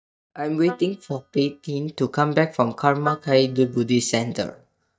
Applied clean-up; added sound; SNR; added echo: neural mask model DeepFilterNet 3.